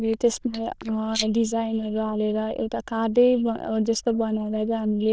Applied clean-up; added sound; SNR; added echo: neural diffusion model UNIVERSE++.